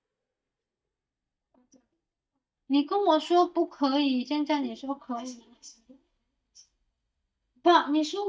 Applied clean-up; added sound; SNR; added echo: neural mask model DeepFilterNet 3.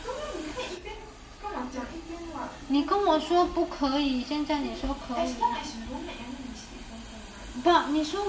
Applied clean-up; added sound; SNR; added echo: none; Hiss; 18 dB; reverberation time 0.6 s.